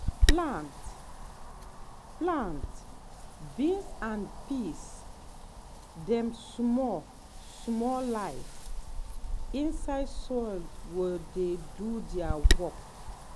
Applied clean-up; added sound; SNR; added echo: none; Wind; -2 dB; none.